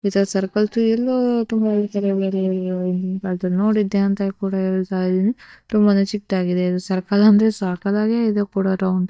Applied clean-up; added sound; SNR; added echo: neural mask model DeepFilterNet 3.